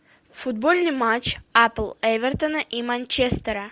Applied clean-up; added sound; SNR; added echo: none; none; none; none.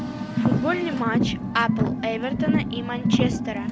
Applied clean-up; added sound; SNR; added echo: none; Car; -4 dB; none.